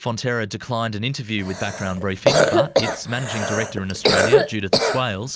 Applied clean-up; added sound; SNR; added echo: none; Cough; -4 dB; none.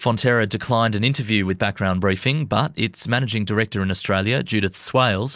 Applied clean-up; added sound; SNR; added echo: none; none; none; none.